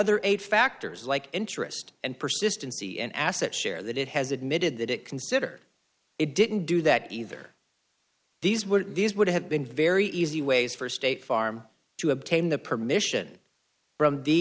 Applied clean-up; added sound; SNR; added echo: none; none; none; none.